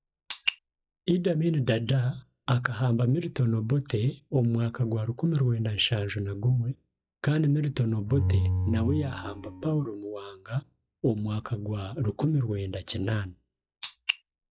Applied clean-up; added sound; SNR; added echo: classical method log-MMSE.